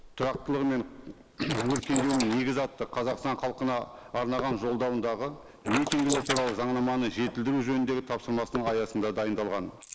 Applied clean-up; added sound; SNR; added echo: neural mask model Resemble Enhance denoiser.